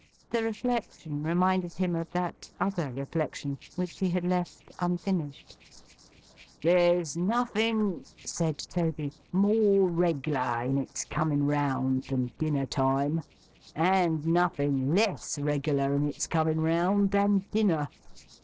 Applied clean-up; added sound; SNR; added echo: neural separator model SepFormer DNS4.